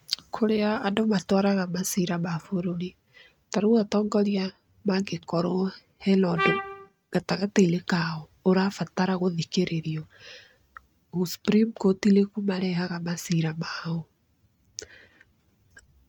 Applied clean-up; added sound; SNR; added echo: neural mask model RNNoise.